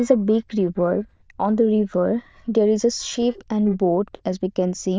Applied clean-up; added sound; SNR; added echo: neural diffusion model UNIVERSE++.